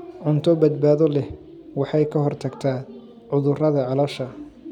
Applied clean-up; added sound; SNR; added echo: none; none; none; none.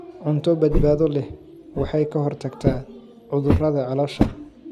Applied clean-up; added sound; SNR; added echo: none; Walk, footsteps; 3 dB; none.